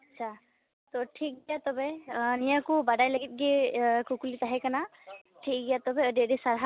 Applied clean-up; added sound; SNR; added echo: none; none; none; none.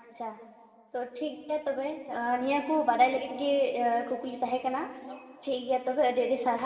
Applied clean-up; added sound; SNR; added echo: none; none; none; reverberation time 1.7 s.